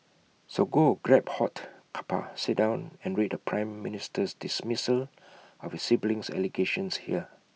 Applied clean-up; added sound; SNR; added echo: none; none; none; none.